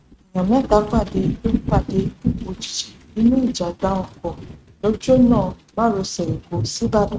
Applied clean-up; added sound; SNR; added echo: neural mask model RNNoise.